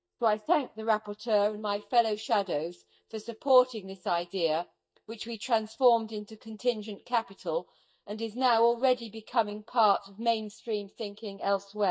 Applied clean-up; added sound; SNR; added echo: neural mask model DeepFilterNet 3.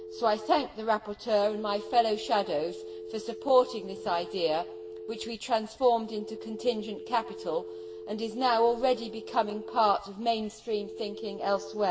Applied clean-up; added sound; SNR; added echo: none; Telephone; 13 dB; reverberation time 0.9 s.